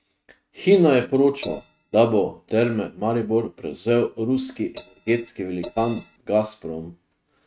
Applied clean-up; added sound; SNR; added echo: neural mask model RNNoise.